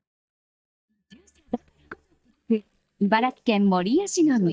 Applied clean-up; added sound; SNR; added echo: neural mask model DeepFilterNet 3.